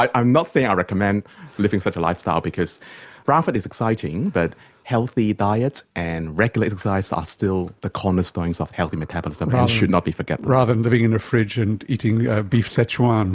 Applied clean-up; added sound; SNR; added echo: none; none; none; none.